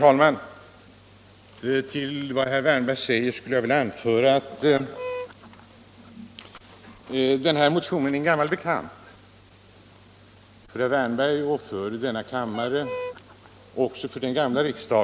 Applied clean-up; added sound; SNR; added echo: none; Fowl; 13 dB; none.